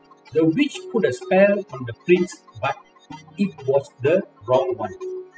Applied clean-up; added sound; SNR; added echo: classical method spectral subtraction.